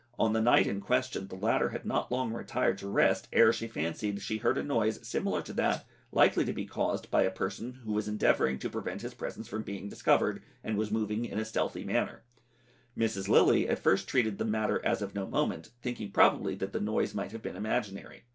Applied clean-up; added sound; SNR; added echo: none; none; none; none.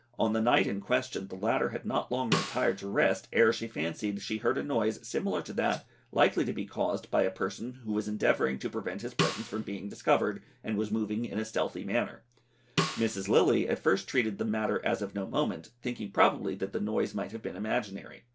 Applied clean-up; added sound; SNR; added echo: none; Snare drum; 7 dB; none.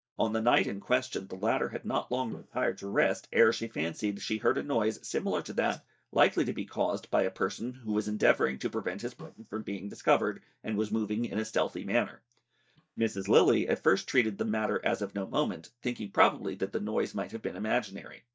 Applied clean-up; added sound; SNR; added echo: neural mask model DeepFilterNet 3.